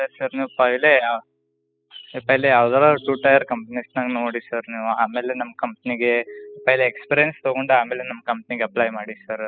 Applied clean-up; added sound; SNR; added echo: classical method spectral subtraction.